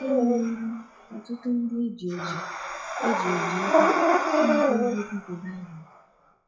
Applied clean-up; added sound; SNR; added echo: classical method WPE with log-MMSE.